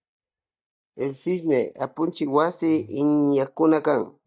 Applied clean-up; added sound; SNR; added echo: neural mask model DeepFilterNet 3.